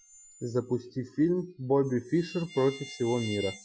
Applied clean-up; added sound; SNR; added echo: classical method Wiener filter.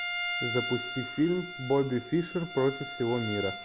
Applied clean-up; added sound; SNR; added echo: none; Bowed string instrument; 6 dB; none.